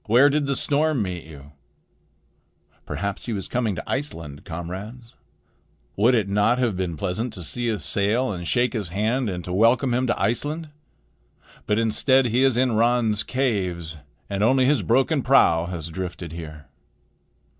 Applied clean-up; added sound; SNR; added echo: none; none; none; none.